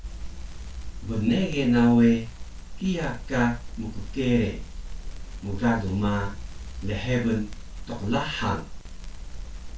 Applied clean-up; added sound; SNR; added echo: none; Crackle; 8 dB; reverberation time 0.2 s.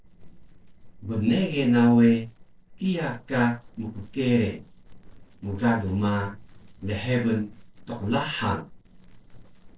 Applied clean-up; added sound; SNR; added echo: neural separator model SepFormer DNS4.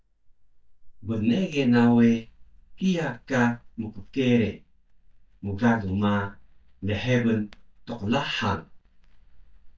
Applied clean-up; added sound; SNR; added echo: neural mask model DeepFilterNet 3.